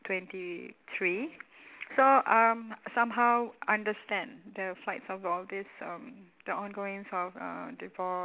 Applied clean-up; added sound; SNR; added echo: none; none; none; none.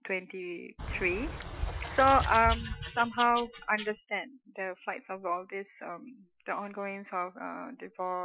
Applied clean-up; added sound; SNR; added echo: classical method Wiener filter.